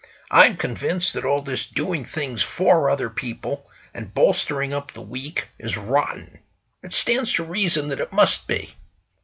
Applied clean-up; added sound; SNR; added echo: none; none; none; none.